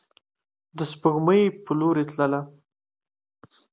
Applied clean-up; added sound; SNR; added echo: none; none; none; none.